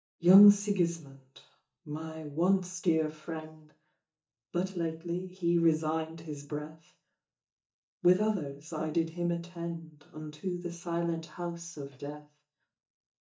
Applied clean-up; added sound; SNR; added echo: neural mask model DeepFilterNet 3.